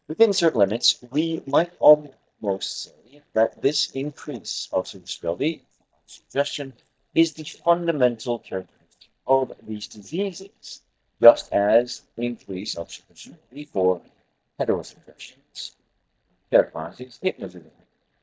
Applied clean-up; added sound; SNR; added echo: neural mask model DeepFilterNet 3.